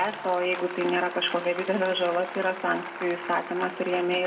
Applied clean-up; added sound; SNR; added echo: none; Applause; 11 dB; reverberation time 1.1 s.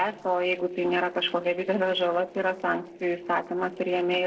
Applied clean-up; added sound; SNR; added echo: neural separator model SepFormer DNS4.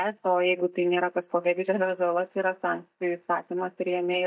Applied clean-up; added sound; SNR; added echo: neural mask model DeepFilterNet 3.